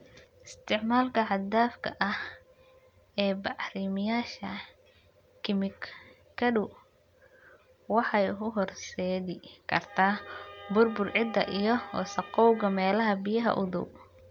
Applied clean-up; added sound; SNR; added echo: none; none; none; none.